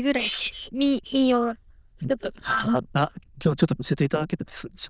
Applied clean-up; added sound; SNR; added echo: neural diffusion model UNIVERSE++.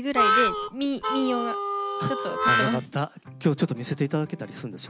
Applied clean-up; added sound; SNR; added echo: none; Harmonica; -3 dB; none.